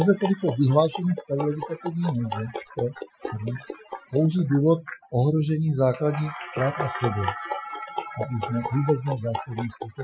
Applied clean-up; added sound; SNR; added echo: classical method Wiener filter.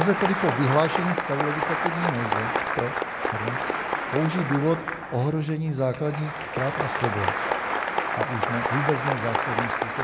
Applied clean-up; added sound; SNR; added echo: none; Applause; 0 dB; none.